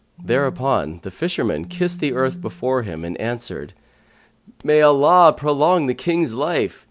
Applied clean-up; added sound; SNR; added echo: none; Telephone; 17 dB; none.